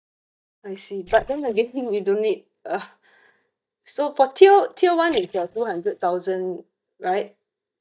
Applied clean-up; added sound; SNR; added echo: neural mask model DeepFilterNet 3.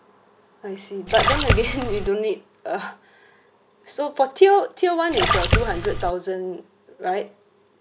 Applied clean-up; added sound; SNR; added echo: none; Splash, splatter; -3 dB; none.